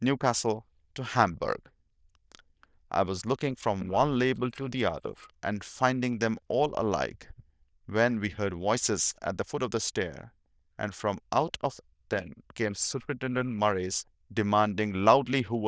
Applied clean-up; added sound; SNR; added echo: neural diffusion model UNIVERSE++.